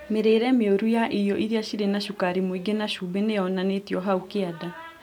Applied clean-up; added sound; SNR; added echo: none; none; none; none.